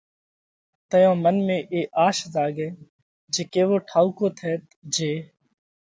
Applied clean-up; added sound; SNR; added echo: none; none; none; none.